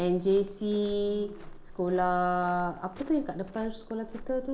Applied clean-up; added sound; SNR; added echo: none; Walk, footsteps; 14 dB; reverberation time 0.4 s.